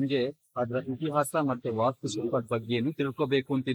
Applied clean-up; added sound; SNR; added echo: neural mask model Resemble Enhance denoiser.